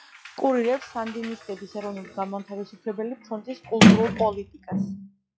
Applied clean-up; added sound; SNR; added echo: classical method log-MMSE.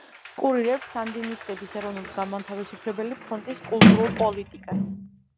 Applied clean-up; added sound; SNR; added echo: none; Sliding door; -3 dB; none.